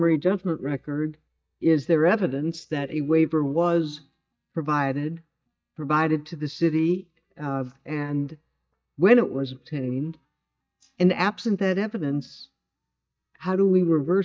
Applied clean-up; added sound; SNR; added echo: neural mask model DeepFilterNet 3.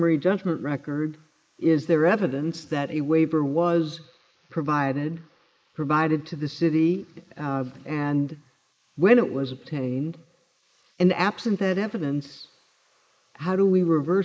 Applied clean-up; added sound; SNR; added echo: neural mask model Resemble Enhance denoiser.